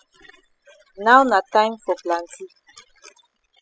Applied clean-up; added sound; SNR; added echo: classical method spectral subtraction.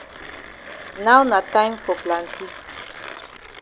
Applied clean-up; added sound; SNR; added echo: none; Mechanisms; 15 dB; none.